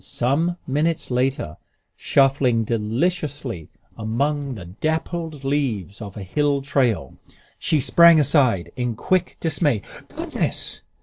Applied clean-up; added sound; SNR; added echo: neural separator model SepFormer DNS4.